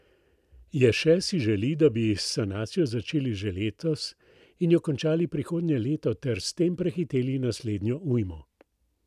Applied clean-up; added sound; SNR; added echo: none; none; none; none.